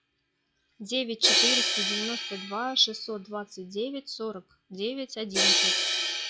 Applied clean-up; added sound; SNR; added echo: classical method log-MMSE.